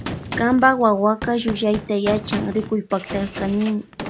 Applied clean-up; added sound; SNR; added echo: none; Gunshot, gunfire; 11 dB; none.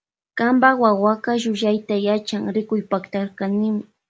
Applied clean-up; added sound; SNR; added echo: none; none; none; none.